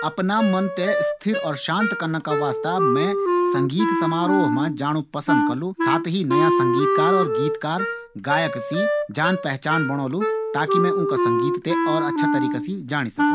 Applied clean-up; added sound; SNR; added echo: none; Wind instrument, woodwind instrument; -2 dB; none.